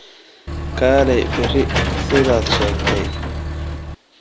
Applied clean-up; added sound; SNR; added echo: none; Engine / Mechanisms; 0 dB; none.